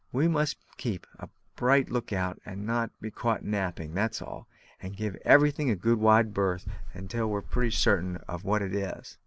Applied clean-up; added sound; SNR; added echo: none; none; none; none.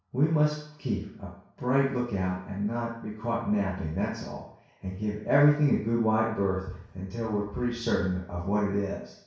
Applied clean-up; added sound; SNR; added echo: none; none; none; reverberation time 0.6 s.